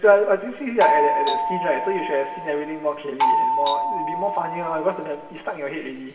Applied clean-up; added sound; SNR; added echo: none; Doorbell; 0 dB; reverberation time 1.8 s.